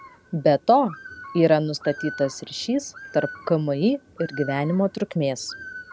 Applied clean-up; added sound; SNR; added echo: none; Bird; 17 dB; none.